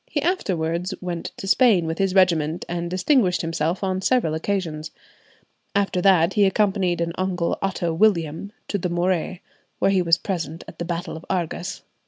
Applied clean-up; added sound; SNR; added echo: none; none; none; none.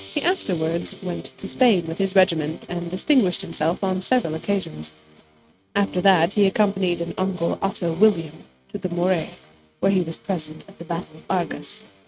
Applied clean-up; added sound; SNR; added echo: neural mask model RNNoise.